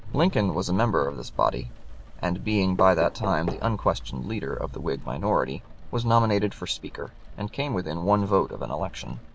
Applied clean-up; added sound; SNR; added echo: none; Knock + Rain; 12 dB; none.